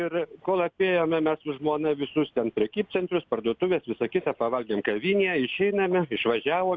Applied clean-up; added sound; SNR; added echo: none; none; none; none.